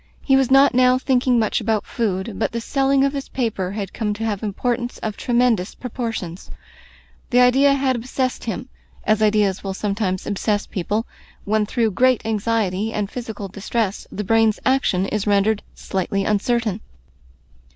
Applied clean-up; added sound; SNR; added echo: none; none; none; none.